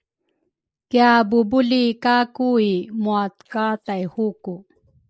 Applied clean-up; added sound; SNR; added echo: neural mask model Resemble Enhance denoiser.